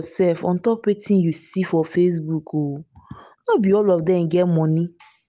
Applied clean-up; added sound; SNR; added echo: none; none; none; none.